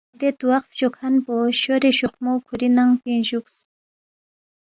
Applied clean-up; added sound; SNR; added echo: none; none; none; none.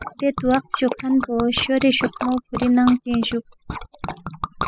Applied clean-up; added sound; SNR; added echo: classical method spectral subtraction.